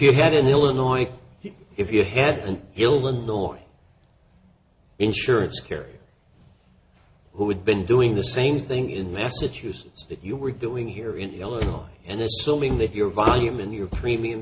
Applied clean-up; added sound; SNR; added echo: none; none; none; none.